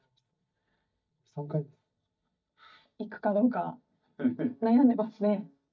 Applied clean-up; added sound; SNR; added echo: neural mask model DeepFilterNet 3.